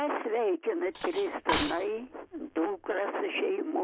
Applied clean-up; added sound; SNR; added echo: none; Cutlery, silverware; 4 dB; none.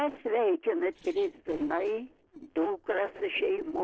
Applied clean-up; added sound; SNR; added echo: neural separator model SepFormer DNS4.